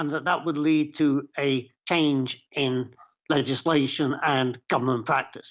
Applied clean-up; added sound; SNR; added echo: none; none; none; none.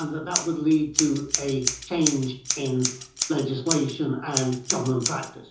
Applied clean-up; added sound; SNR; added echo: none; Scissors; 5 dB; reverberation time 0.6 s.